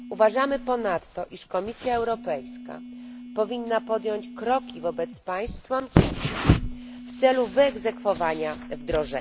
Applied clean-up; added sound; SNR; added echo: none; Telephone; 16 dB; none.